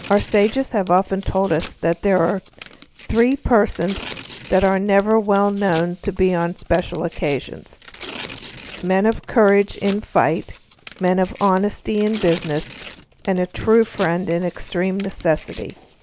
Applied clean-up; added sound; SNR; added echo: none; Tearing; 17 dB; none.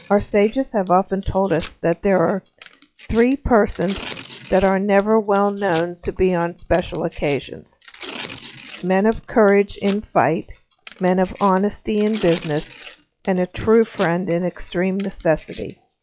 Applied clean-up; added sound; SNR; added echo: classical method log-MMSE.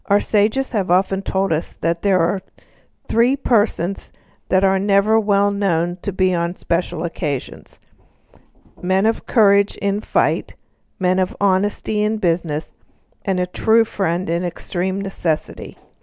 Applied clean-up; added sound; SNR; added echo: none; none; none; none.